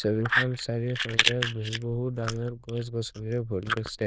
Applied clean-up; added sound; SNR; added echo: neural diffusion model UNIVERSE++.